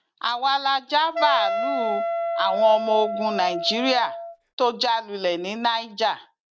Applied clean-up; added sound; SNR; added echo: none; Wind instrument, woodwind instrument; 3 dB; none.